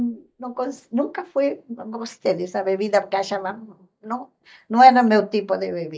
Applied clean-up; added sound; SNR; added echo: neural mask model DeepFilterNet 3.